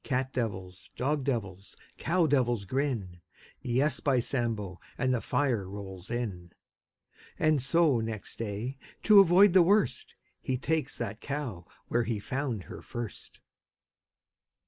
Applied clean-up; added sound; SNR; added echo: neural mask model Resemble Enhance denoiser.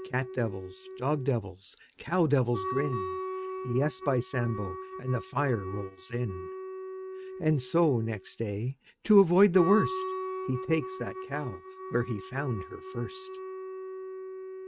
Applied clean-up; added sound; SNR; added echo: neural mask model RNNoise.